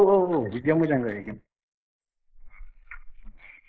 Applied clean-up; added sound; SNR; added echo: neural mask model Resemble Enhance denoiser.